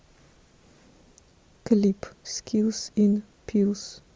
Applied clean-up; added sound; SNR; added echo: none; none; none; none.